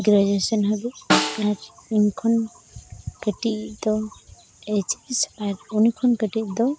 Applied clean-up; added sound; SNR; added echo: none; Snare drum; 5 dB; none.